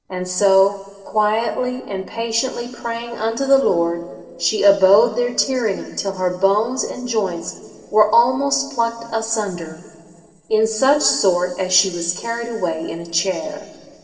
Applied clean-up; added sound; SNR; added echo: neural separator model SepFormer DNS4.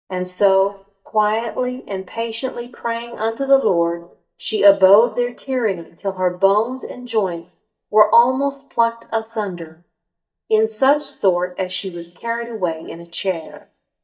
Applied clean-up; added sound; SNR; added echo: neural mask model DeepFilterNet 3.